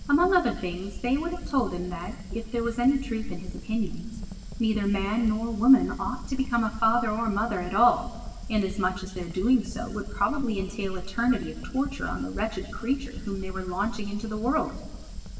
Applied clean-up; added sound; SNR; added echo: none; Fire; 9 dB; reverberation time 1.2 s.